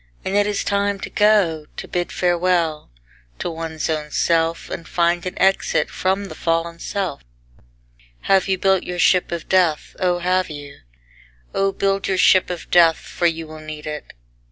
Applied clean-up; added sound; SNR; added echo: none; none; none; none.